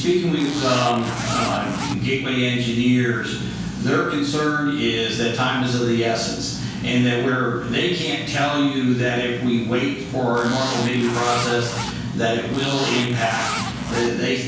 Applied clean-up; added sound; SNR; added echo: none; Zipper (clothing); 8 dB; reverberation time 0.7 s.